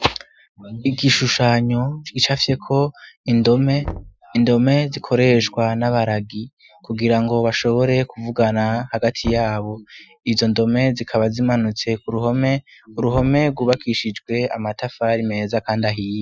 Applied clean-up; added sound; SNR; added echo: classical method Wiener filter.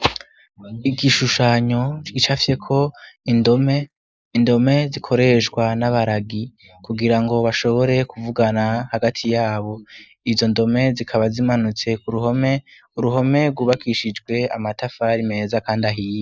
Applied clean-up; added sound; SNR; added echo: neural mask model Resemble Enhance denoiser.